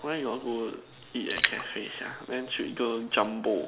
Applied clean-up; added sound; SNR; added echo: none; Splash, splatter; 5 dB; none.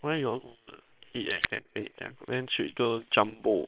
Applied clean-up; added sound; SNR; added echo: neural separator model SepFormer WHAM!.